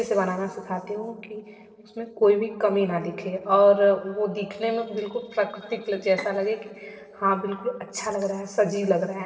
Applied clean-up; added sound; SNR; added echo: neural separator model SepFormer DNS4.